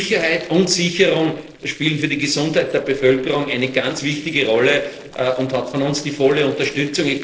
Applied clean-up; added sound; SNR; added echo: neural separator model SepFormer DNS4.